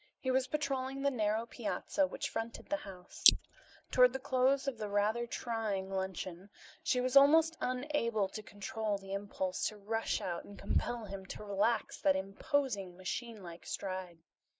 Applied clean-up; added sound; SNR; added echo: neural mask model Resemble Enhance denoiser.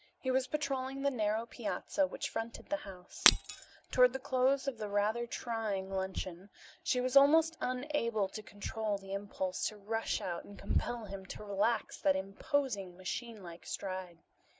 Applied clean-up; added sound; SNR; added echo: none; Shatter; -3 dB; none.